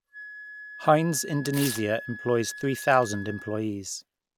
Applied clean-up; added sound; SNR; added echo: none; Wind instrument, woodwind instrument + Tearing; 13 dB; none.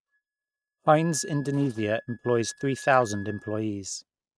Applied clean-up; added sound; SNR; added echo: neural mask model RNNoise.